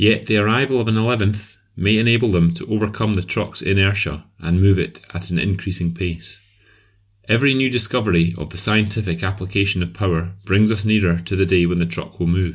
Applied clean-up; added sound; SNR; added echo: none; none; none; none.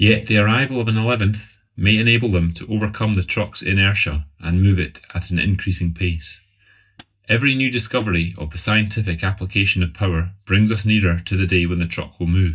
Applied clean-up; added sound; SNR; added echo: neural mask model DeepFilterNet 3.